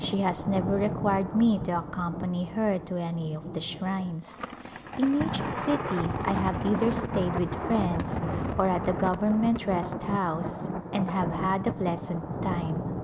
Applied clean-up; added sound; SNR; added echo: none; Thunder; 4 dB; none.